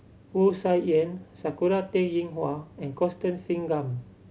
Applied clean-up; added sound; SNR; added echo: none; none; none; none.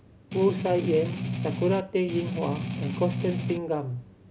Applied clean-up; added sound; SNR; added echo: none; Strum; 3 dB; none.